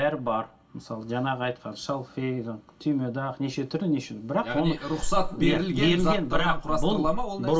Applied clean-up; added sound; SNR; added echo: none; none; none; reverberation time 0.2 s.